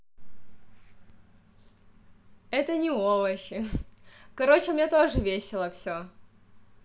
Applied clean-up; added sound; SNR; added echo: none; none; none; none.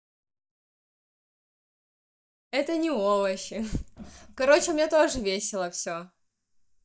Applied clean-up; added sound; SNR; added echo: neural mask model DeepFilterNet 3.